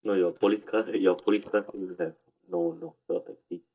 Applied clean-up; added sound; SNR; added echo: neural mask model DeepFilterNet 3.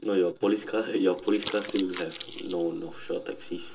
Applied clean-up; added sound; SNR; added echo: none; Crumpling, crinkling; 12 dB; reverberation time 0.2 s.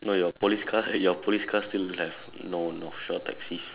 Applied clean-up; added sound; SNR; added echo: none; none; none; none.